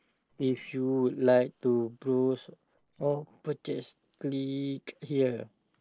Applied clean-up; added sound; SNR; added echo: neural separator model SepFormer DNS4.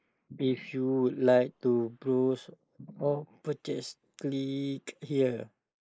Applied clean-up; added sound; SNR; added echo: neural mask model Resemble Enhance denoiser.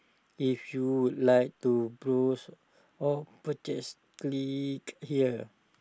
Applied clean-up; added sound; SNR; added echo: none; none; none; none.